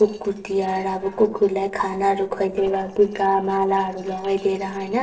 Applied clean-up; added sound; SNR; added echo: neural separator model SepFormer DNS4.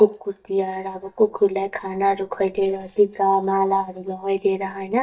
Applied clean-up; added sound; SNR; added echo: neural mask model DeepFilterNet 3.